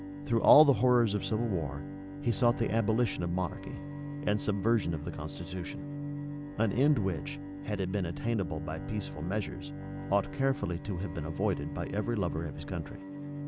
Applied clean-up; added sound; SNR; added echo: none; Bowed string instrument; 9 dB; none.